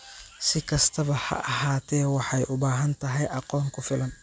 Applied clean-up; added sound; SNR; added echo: none; none; none; none.